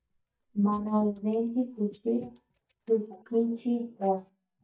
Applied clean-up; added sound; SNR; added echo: neural mask model DeepFilterNet 3.